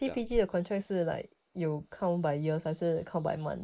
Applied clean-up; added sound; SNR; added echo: neural mask model Resemble Enhance denoiser.